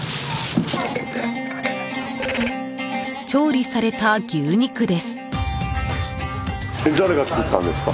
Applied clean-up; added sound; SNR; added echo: none; none; none; none.